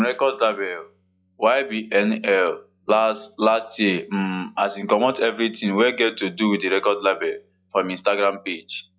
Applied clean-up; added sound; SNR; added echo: classical method log-MMSE.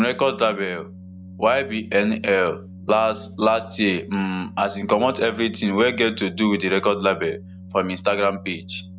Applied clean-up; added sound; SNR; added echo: none; Organ; 17 dB; none.